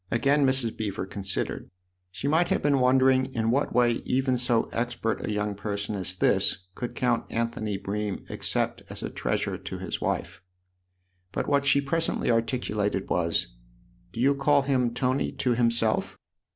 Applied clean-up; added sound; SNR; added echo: neural separator model SepFormer DNS4.